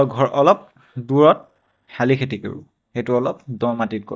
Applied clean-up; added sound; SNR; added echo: neural mask model DeepFilterNet 3.